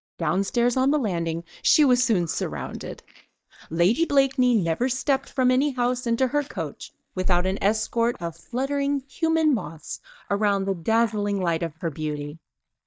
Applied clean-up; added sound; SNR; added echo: neural mask model DeepFilterNet 3.